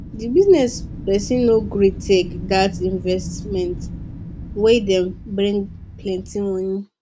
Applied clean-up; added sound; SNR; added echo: none; Wind; 12 dB; none.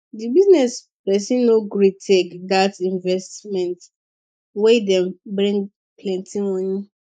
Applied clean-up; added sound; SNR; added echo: neural mask model Resemble Enhance denoiser.